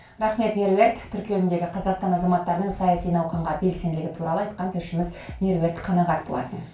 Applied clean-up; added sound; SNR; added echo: none; Bass drum; 16 dB; reverberation time 0.3 s.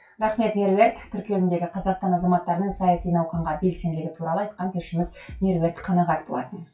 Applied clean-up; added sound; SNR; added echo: classical method WPE with log-MMSE.